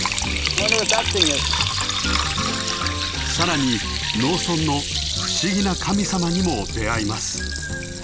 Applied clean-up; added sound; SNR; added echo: none; Liquid; 1 dB; none.